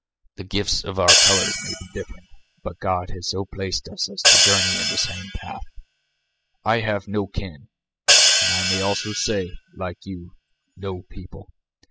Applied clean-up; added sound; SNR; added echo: classical method spectral subtraction.